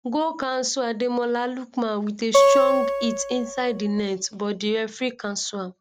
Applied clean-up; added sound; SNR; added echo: none; Acoustic guitar; -4 dB; none.